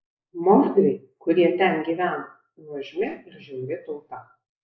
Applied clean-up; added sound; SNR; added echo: neural mask model Resemble Enhance denoiser.